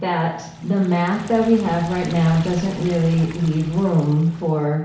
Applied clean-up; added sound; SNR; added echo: none; Liquid; 20 dB; reverberation time 0.6 s.